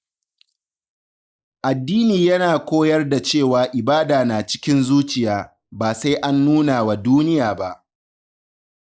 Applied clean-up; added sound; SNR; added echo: neural mask model Resemble Enhance denoiser.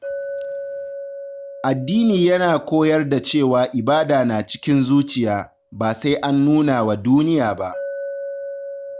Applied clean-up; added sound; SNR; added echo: none; Chink, clink; 14 dB; none.